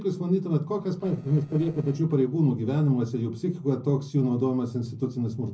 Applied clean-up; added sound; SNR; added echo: neural separator model SepFormer DNS4.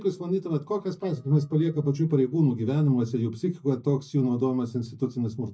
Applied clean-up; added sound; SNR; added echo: neural mask model DeepFilterNet 3.